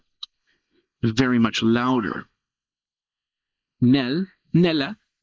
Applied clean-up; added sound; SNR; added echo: neural mask model Resemble Enhance denoiser.